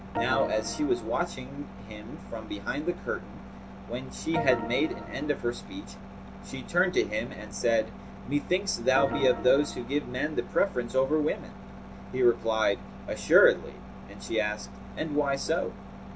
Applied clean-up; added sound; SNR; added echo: none; Organ; 7 dB; none.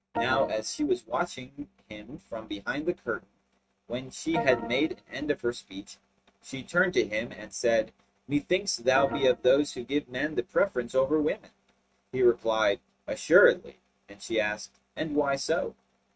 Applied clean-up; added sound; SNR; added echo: neural mask model RNNoise.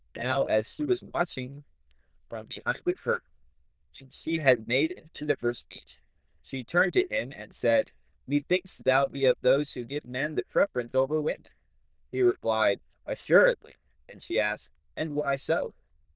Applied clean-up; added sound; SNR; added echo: neural diffusion model UNIVERSE++.